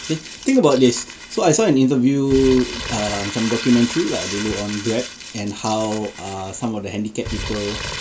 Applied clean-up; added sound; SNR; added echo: none; Crumpling, crinkling; 11 dB; none.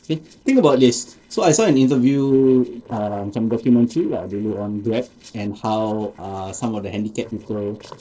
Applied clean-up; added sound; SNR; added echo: neural separator model SepFormer DNS4.